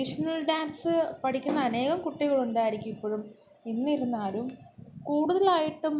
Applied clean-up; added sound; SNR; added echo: none; none; none; none.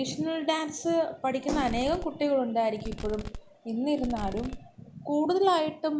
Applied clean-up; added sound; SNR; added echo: none; Fireworks; 11 dB; none.